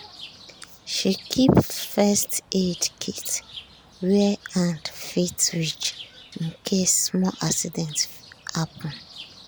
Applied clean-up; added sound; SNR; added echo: none; Bird; 20 dB; none.